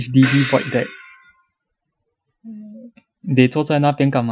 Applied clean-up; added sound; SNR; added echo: classical method Wiener filter.